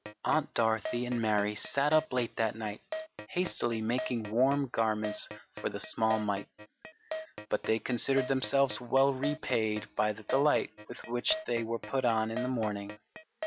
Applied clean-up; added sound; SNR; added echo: none; Keyboard (musical); 12 dB; none.